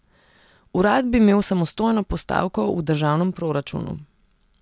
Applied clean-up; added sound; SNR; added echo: none; none; none; none.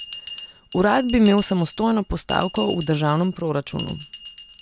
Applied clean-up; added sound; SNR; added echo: none; Bell; 16 dB; none.